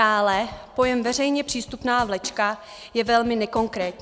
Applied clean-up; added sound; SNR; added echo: none; Drum / Drum kit; 20 dB; none.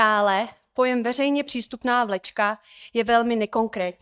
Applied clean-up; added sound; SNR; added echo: neural mask model DeepFilterNet 3.